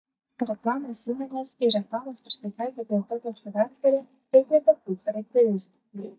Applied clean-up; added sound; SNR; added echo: neural mask model DeepFilterNet 3.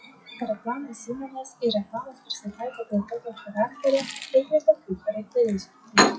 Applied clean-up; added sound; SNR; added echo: classical method WPE with log-MMSE.